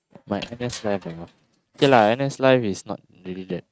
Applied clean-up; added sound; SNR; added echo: neural mask model RNNoise.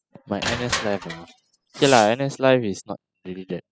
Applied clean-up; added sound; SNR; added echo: classical method spectral subtraction.